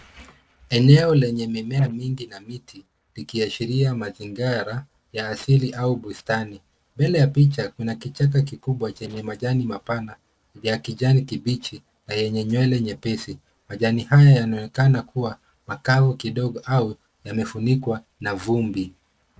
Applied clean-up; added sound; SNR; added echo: neural separator model SepFormer DNS4.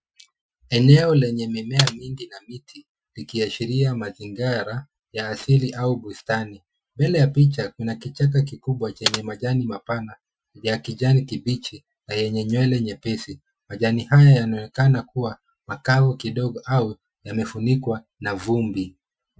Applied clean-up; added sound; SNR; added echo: classical method Wiener filter.